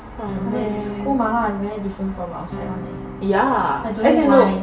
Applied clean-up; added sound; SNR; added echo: none; Acoustic guitar / Strum; 14 dB; reverberation time 0.8 s.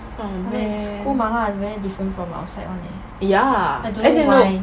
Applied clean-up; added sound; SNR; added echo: none; none; none; none.